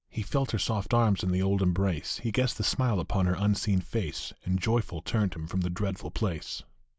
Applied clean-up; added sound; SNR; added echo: none; none; none; none.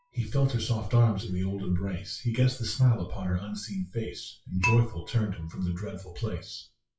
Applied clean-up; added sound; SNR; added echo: classical method WPE with log-MMSE.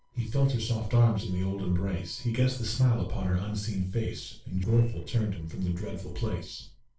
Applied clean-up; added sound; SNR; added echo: neural separator model SepFormer DNS4.